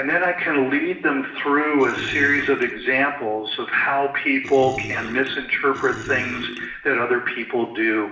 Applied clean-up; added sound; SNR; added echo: none; Burping, eructation; 14 dB; reverberation time 0.7 s.